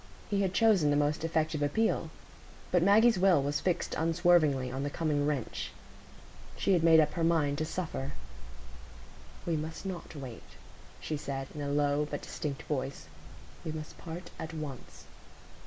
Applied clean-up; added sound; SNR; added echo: none; none; none; none.